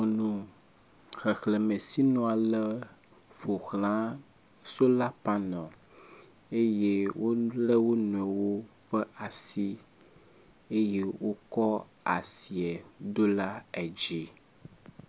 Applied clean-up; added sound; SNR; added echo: none; none; none; none.